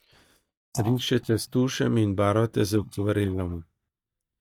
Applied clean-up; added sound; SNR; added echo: neural mask model DeepFilterNet 3.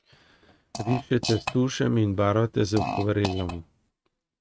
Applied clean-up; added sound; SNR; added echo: neural mask model RNNoise.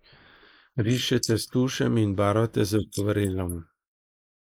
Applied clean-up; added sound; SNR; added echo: neural mask model Resemble Enhance denoiser.